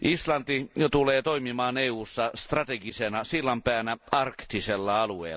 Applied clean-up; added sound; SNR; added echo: none; none; none; none.